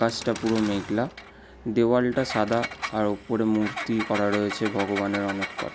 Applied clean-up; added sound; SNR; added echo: none; Engine; 11 dB; none.